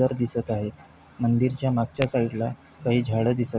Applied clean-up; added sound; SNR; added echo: none; Tap / Glass; 19 dB; none.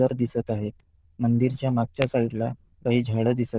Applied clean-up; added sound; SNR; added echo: neural diffusion model UNIVERSE++.